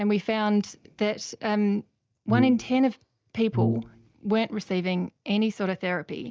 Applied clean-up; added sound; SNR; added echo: neural mask model DeepFilterNet 3.